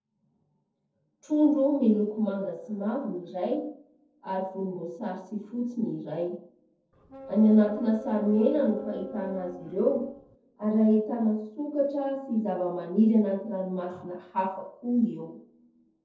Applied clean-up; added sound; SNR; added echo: neural separator model SepFormer DNS4.